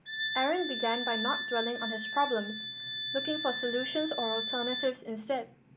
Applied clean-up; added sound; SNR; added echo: none; Wind instrument, woodwind instrument; 3 dB; none.